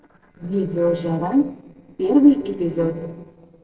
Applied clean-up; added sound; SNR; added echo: neural separator model SepFormer DNS4.